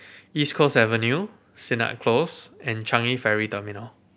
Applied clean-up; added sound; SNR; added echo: none; none; none; none.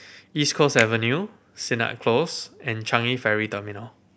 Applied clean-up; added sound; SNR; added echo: none; Finger snapping; 13 dB; none.